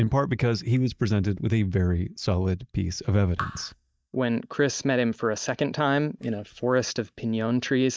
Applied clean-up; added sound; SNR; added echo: neural mask model DeepFilterNet 3.